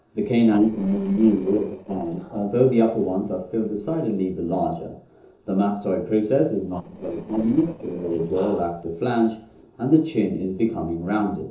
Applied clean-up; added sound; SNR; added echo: neural separator model SepFormer DNS4.